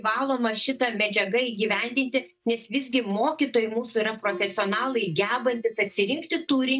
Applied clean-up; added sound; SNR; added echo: neural mask model DeepFilterNet 3.